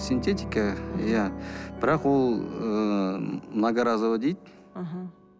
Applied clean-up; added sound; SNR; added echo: none; Piano + Electric guitar; 12 dB; none.